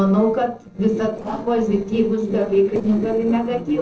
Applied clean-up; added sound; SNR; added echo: neural separator model SepFormer DNS4.